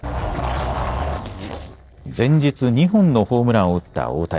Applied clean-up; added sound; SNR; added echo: neural separator model SepFormer DNS4.